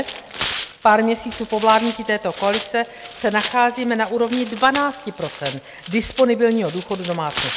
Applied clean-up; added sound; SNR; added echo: none; Tearing; 10 dB; none.